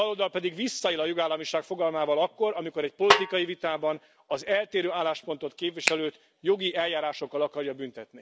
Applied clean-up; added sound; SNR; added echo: none; Finger snapping + Snare drum; -1 dB; none.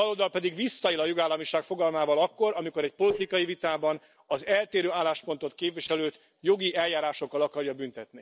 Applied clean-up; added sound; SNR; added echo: neural separator model SepFormer DNS4.